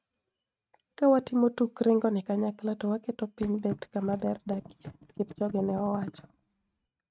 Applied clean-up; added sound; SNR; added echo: neural mask model RNNoise.